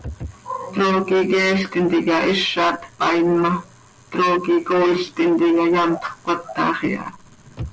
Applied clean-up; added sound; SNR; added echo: none; none; none; none.